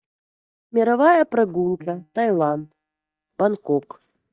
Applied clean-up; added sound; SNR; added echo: neural mask model DeepFilterNet 3.